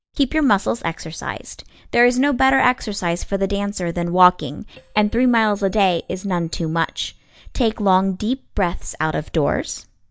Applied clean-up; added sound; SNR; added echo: neural mask model DeepFilterNet 3.